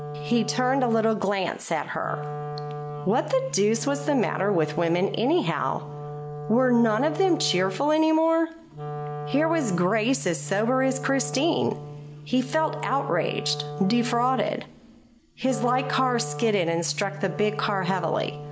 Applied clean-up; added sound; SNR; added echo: none; Wind instrument, woodwind instrument; 10 dB; none.